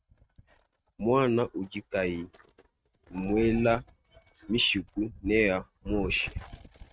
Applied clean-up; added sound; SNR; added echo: neural mask model RNNoise.